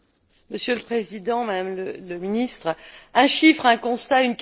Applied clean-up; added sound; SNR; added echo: neural separator model SepFormer DNS4.